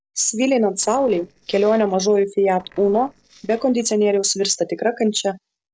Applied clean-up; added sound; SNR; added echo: neural separator model SepFormer DNS4.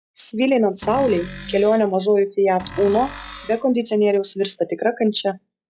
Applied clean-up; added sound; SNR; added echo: classical method log-MMSE.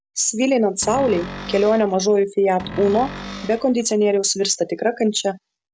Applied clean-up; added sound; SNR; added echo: none; Cupboard open or close; 13 dB; none.